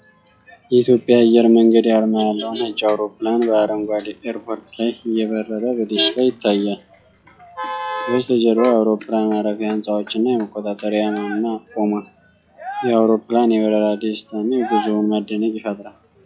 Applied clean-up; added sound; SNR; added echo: classical method log-MMSE.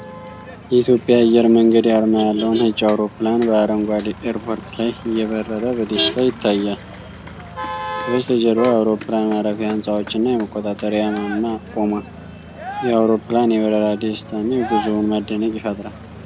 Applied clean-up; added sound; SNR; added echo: none; Motor vehicle (road); 12 dB; none.